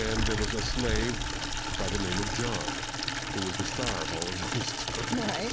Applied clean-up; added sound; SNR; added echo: none; Run + Water tap, faucet / Liquid; -3 dB; none.